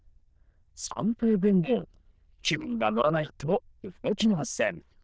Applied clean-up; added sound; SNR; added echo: neural diffusion model UNIVERSE++.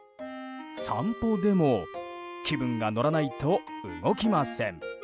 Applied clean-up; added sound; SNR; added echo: none; none; none; none.